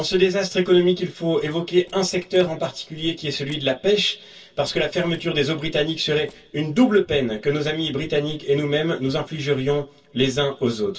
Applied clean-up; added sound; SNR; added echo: neural separator model SepFormer DNS4.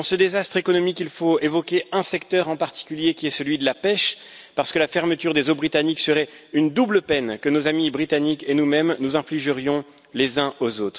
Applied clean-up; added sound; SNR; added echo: none; none; none; none.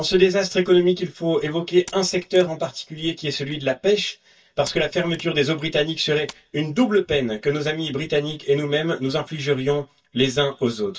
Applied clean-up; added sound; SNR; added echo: neural mask model DeepFilterNet 3.